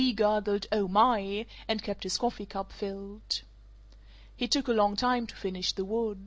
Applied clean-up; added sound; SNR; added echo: none; none; none; none.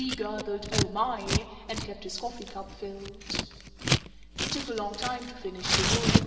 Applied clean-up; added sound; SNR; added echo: none; Scissors; -4 dB; reverberation time 2.8 s.